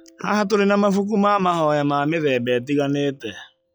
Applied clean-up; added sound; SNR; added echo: classical method log-MMSE.